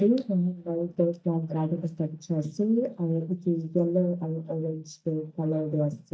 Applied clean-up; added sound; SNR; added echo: neural mask model DeepFilterNet 3.